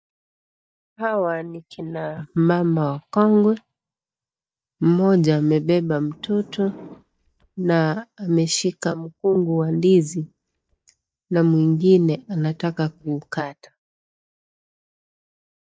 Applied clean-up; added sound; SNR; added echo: neural mask model DeepFilterNet 3.